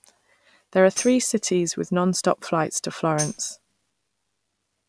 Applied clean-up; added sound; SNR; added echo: none; Tambourine; 12 dB; none.